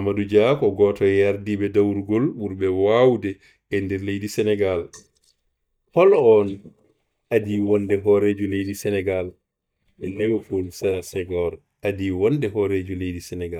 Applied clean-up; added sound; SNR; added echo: neural mask model DeepFilterNet 3.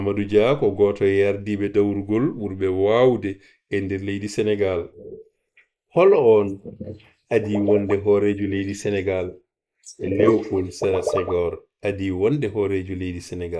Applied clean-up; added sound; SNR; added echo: neural mask model Resemble Enhance denoiser.